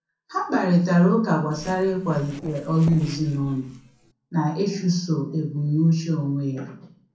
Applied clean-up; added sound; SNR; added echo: neural separator model SepFormer DNS4.